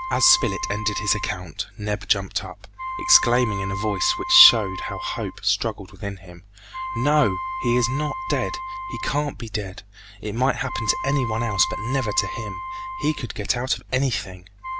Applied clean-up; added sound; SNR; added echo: none; Wind instrument, woodwind instrument; 8 dB; none.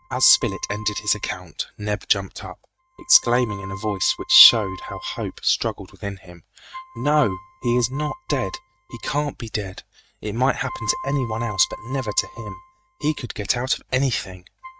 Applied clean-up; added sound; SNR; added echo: neural mask model RNNoise.